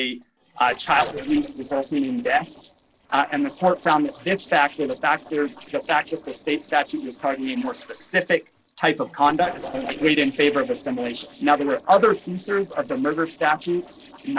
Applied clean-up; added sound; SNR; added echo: neural separator model SepFormer DNS4.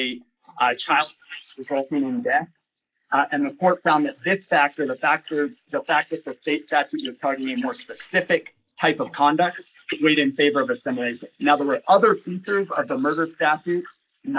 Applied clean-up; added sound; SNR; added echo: neural mask model Resemble Enhance denoiser.